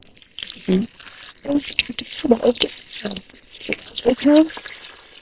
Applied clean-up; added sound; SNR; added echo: neural separator model SepFormer WHAM!.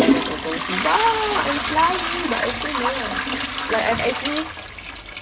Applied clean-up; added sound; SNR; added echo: none; Trickle, dribble / Toilet flush / Hiss; 0 dB; none.